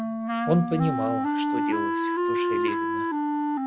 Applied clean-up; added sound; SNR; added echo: none; Wind instrument, woodwind instrument; -4 dB; none.